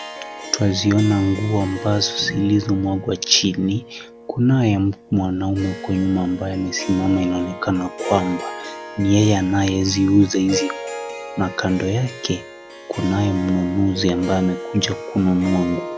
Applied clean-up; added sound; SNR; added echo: none; Harp; 12 dB; none.